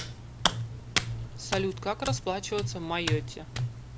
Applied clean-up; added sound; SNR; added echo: none; Hands; -1 dB; none.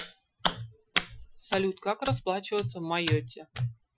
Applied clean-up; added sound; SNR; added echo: classical method Wiener filter.